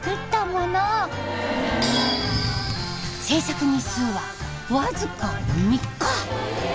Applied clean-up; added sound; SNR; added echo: none; Wood / Tools; 7 dB; none.